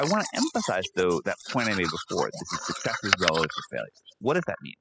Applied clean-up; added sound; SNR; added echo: classical method spectral subtraction.